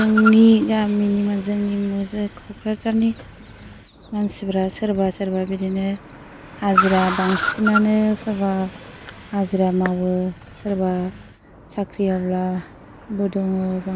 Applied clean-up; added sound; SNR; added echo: none; Car; 10 dB; none.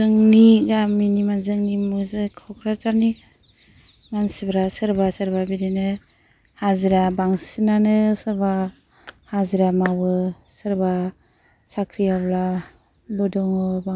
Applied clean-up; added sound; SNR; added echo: none; none; none; none.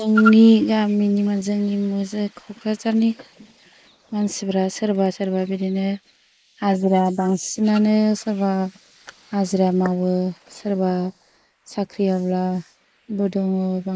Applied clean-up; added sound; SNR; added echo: neural mask model Resemble Enhance denoiser.